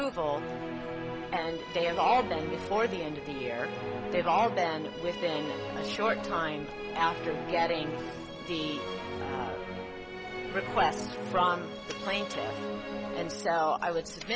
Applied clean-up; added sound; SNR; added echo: none; Musical instrument; 5 dB; none.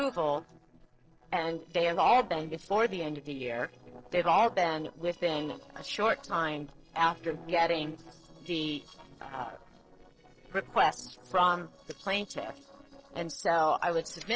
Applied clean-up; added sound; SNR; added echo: neural separator model SepFormer DNS4.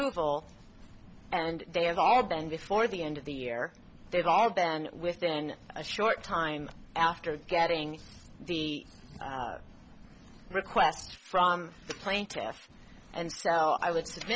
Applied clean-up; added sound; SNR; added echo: none; none; none; none.